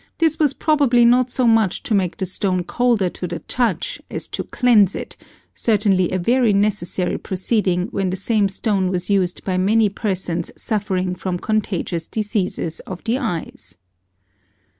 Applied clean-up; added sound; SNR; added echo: none; none; none; none.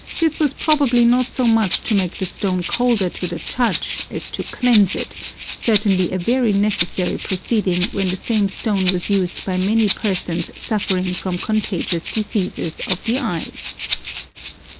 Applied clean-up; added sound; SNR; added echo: none; Rattle (instrument); 10 dB; none.